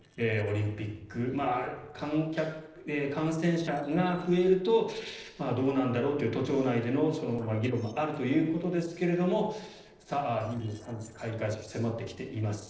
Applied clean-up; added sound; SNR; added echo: neural separator model SepFormer DNS4.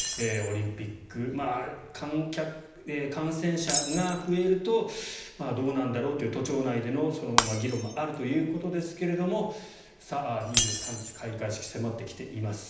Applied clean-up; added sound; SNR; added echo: none; Shatter; 6 dB; reverberation time 0.9 s.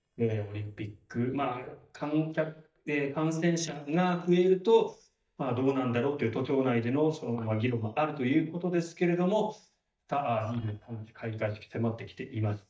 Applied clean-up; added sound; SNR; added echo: neural mask model DeepFilterNet 3.